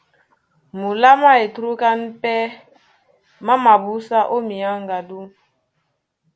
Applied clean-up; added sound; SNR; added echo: none; none; none; none.